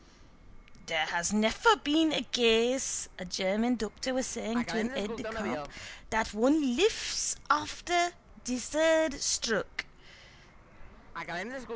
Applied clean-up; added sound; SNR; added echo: none; Fixed-wing aircraft, airplane; 14 dB; none.